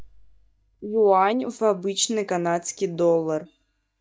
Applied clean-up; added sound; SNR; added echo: neural mask model DeepFilterNet 3.